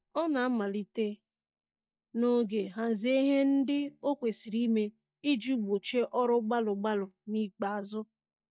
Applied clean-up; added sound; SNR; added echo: neural mask model DeepFilterNet 3.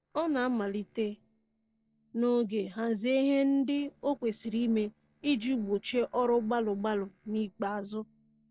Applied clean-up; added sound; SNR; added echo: neural separator model SepFormer DNS4.